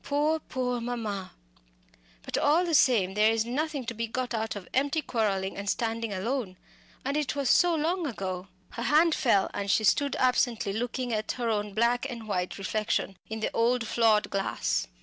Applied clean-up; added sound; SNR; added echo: none; none; none; none.